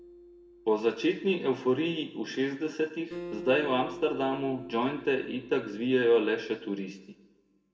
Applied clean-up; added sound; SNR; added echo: none; Acoustic guitar; 17 dB; reverberation time 0.8 s.